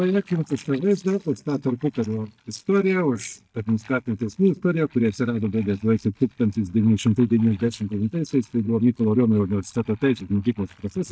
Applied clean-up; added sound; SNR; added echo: neural mask model DeepFilterNet 3.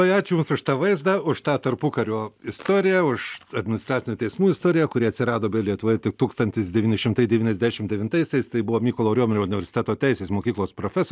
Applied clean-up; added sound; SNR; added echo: none; none; none; none.